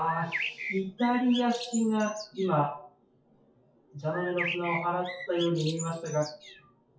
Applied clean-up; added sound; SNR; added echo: classical method WPE with log-MMSE.